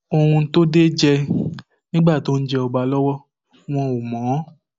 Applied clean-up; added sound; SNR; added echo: none; none; none; none.